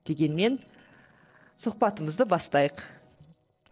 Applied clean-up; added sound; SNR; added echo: neural separator model SepFormer DNS4.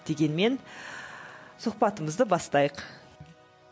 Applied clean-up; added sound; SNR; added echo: none; none; none; none.